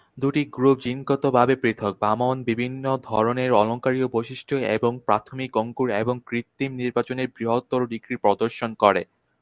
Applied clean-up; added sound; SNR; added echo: none; none; none; none.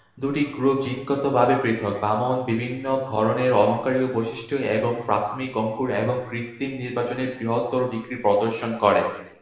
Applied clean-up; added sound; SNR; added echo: none; none; none; reverberation time 0.8 s.